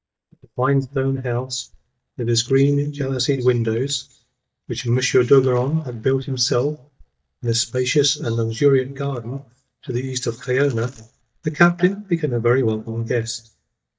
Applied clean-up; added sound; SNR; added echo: neural mask model DeepFilterNet 3.